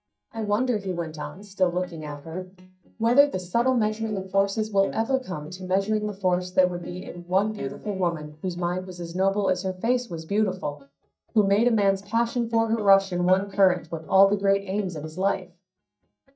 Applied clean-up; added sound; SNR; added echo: neural mask model DeepFilterNet 3.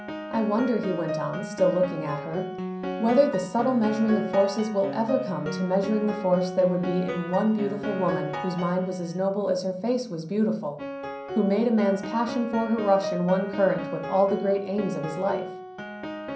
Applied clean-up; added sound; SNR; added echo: none; Piano; 9 dB; reverberation time 0.6 s.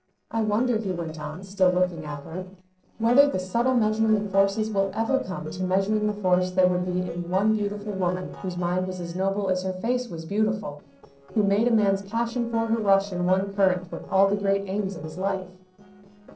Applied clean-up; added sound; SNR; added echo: neural separator model SepFormer DNS4.